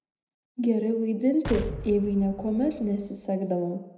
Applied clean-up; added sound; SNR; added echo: none; Explosion; 11 dB; reverberation time 0.8 s.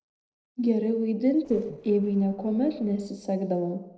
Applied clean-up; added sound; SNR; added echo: neural separator model SepFormer DNS4.